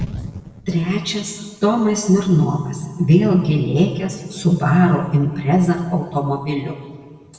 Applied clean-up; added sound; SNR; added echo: none; none; none; reverberation time 1.4 s.